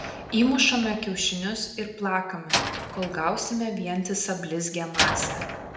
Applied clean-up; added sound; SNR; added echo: none; Slam; 5 dB; reverberation time 0.8 s.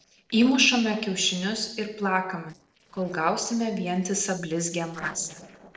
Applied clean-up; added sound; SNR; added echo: neural separator model SepFormer DNS4.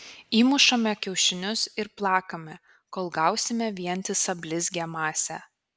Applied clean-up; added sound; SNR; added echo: none; none; none; none.